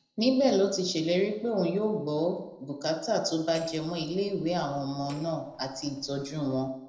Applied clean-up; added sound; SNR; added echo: neural separator model SepFormer DNS4.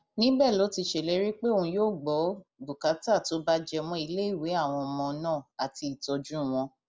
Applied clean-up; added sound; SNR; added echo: none; none; none; none.